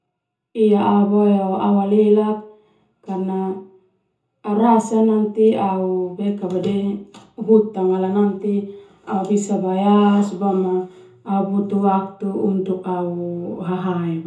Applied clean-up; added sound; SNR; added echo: none; none; none; reverberation time 0.6 s.